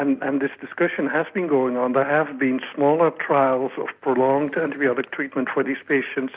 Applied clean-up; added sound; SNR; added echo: none; none; none; none.